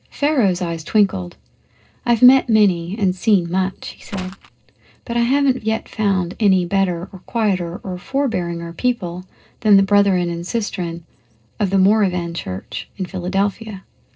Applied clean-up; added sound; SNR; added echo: neural separator model SepFormer DNS4.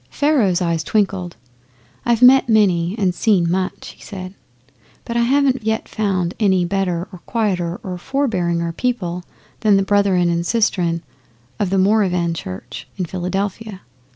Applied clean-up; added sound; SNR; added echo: none; none; none; none.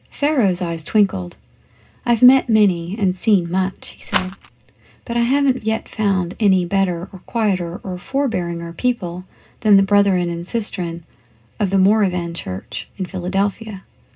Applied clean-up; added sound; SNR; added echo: none; Rattle; 7 dB; reverberation time 0.2 s.